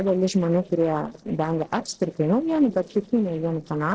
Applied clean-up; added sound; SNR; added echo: neural separator model SepFormer DNS4.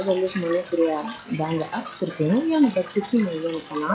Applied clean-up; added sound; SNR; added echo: classical method log-MMSE.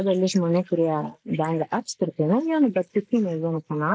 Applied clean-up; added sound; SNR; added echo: neural mask model Resemble Enhance denoiser.